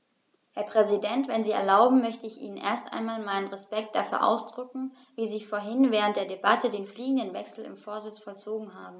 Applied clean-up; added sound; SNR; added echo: none; none; none; none.